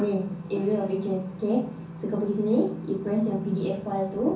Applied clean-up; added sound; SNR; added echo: none; none; none; reverberation time 0.6 s.